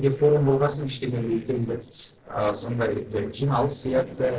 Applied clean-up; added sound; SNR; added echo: neural separator model SepFormer DNS4.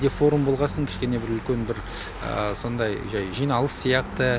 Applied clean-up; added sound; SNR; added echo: none; none; none; none.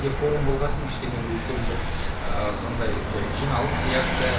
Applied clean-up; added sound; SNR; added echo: none; Vehicle; -2 dB; reverberation time 0.3 s.